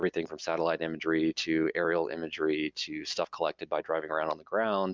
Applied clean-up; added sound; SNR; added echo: none; none; none; none.